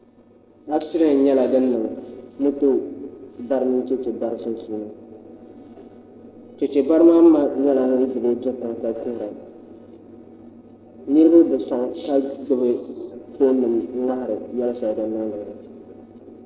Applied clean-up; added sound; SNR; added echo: neural separator model SepFormer DNS4.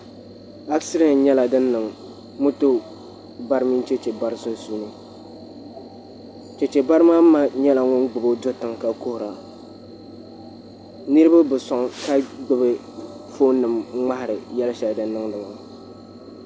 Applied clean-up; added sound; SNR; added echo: none; none; none; none.